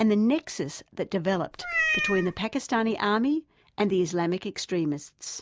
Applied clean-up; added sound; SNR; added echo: none; Meow; 2 dB; none.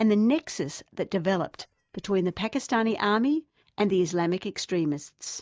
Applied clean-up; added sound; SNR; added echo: neural mask model DeepFilterNet 3.